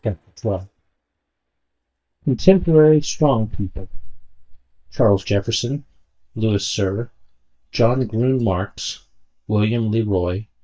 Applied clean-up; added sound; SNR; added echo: neural mask model DeepFilterNet 3.